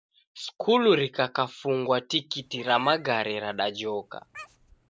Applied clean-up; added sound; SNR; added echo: none; Meow; 20 dB; none.